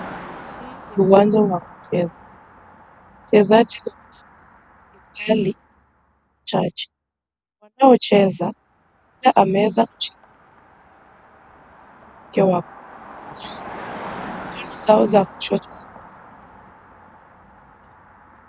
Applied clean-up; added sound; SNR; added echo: none; Car passing by; 19 dB; none.